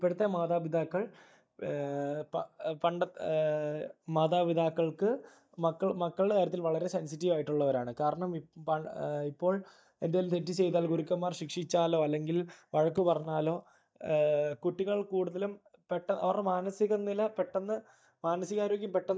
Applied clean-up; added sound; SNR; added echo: neural mask model DeepFilterNet 3.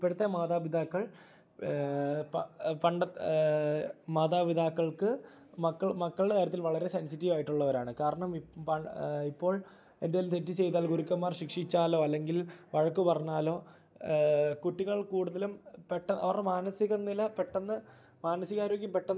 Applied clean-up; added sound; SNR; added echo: none; none; none; none.